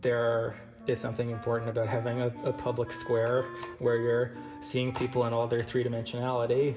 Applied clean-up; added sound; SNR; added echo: none; Wind instrument, woodwind instrument; 16 dB; reverberation time 1.5 s.